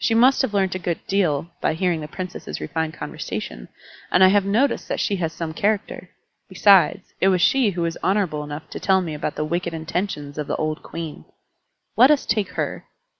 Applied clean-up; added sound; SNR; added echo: none; none; none; none.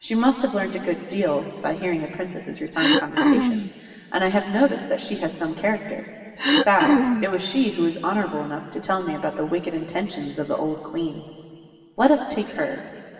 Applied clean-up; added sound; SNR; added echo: none; Cough; -4 dB; reverberation time 2.4 s.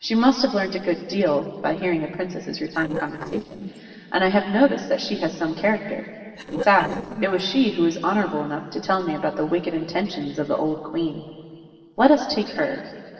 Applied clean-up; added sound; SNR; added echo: neural separator model SepFormer DNS4.